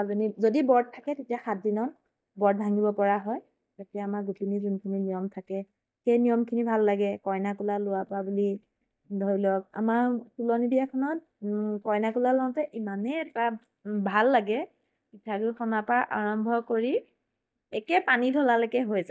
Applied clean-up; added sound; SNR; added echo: neural mask model DeepFilterNet 3.